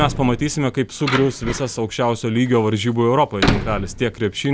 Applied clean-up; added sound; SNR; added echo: none; Door; 7 dB; none.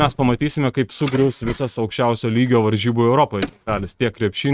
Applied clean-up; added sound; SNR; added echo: neural mask model RNNoise.